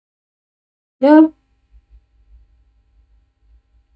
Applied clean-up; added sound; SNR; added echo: neural mask model DeepFilterNet 3.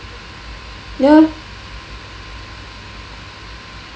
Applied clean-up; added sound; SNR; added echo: none; none; none; none.